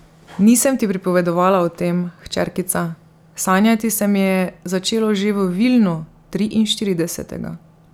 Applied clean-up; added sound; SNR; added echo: none; none; none; none.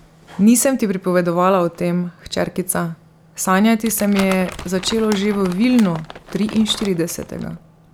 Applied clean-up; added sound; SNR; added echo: none; Crumpling, crinkling; 15 dB; none.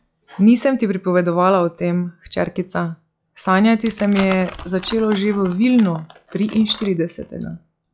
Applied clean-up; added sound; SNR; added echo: classical method log-MMSE.